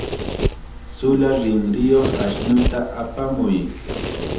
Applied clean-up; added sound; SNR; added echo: none; Domestic sounds, home sounds; 6 dB; reverberation time 0.7 s.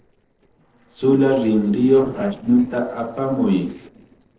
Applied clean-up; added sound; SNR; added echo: neural separator model SepFormer DNS4.